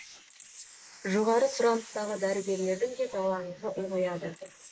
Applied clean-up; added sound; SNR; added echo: neural mask model Resemble Enhance denoiser.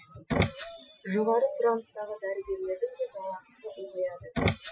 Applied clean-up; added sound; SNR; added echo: classical method Wiener filter.